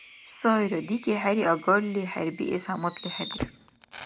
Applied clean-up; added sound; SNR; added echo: none; Fireworks; 7 dB; none.